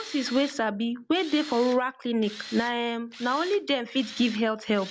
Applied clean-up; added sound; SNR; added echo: none; Tools; 17 dB; none.